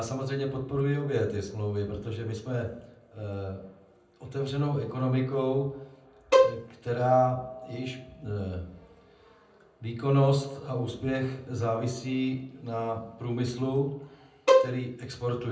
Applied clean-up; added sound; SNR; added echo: none; Bowed string instrument; -5 dB; reverberation time 0.6 s.